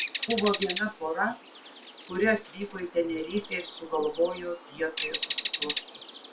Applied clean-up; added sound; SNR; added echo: none; Bird; 6 dB; reverberation time 0.2 s.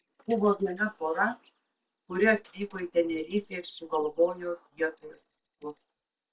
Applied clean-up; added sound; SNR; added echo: neural mask model DeepFilterNet 3.